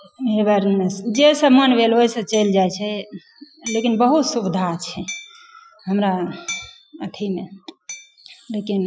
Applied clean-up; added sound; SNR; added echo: classical method Wiener filter.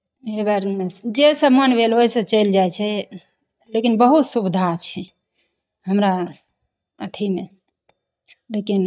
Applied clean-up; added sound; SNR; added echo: neural mask model DeepFilterNet 3.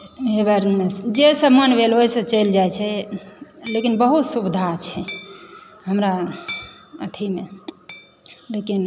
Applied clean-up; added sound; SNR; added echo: none; Hammer; 20 dB; none.